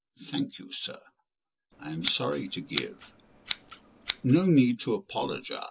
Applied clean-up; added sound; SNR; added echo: none; Scissors; 10 dB; reverberation time 0.2 s.